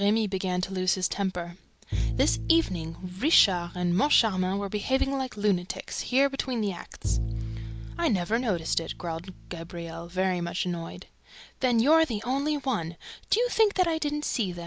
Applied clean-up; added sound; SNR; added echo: none; Bowed string instrument; 6 dB; none.